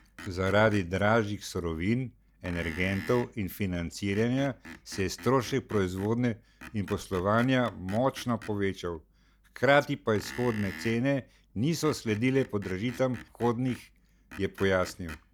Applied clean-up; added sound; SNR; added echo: none; Screech; 19 dB; none.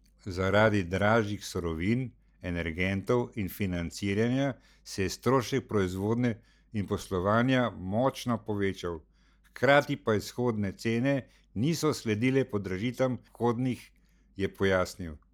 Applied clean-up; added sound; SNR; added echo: none; none; none; none.